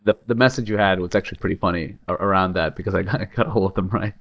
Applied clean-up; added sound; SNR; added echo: neural mask model DeepFilterNet 3.